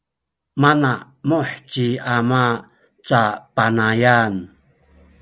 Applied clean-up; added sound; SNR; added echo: none; none; none; none.